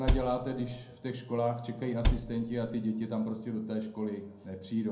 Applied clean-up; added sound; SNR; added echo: none; Cupboard open or close; -2 dB; reverberation time 0.5 s.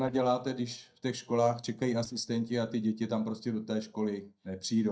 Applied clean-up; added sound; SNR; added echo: neural mask model DeepFilterNet 3.